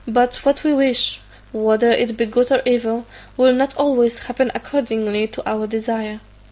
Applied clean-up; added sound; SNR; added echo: none; none; none; none.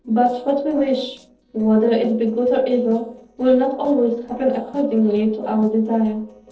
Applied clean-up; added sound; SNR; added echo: neural separator model SepFormer DNS4.